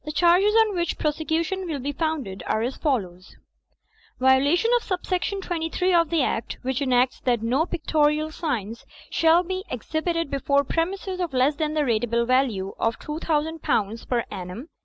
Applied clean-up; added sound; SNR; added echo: none; none; none; none.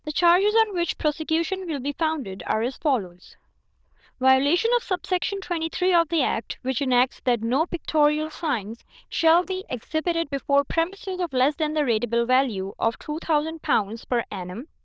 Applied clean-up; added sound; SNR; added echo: neural diffusion model UNIVERSE++.